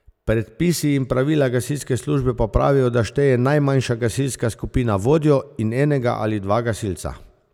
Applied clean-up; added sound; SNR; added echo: none; none; none; none.